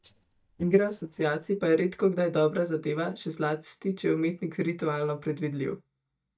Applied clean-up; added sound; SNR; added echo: neural mask model DeepFilterNet 3.